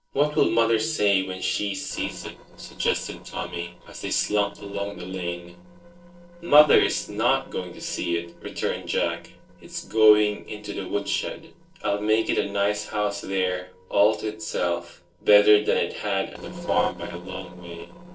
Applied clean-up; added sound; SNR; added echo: neural separator model SepFormer DNS4.